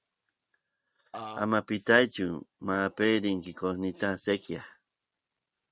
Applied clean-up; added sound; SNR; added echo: neural mask model RNNoise.